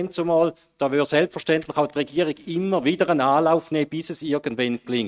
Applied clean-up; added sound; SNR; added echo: neural mask model RNNoise.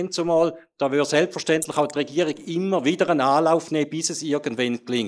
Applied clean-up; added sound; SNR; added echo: neural mask model Resemble Enhance denoiser.